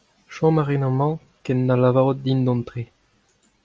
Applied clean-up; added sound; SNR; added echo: none; none; none; none.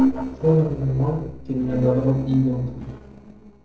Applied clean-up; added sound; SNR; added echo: neural separator model SepFormer DNS4.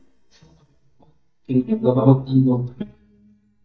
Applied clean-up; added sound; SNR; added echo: neural mask model DeepFilterNet 3.